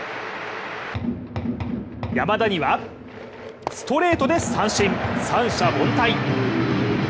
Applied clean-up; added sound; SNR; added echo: none; none; none; none.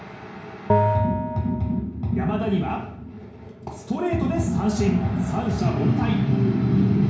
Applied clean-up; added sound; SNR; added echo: none; Bell; 3 dB; reverberation time 0.6 s.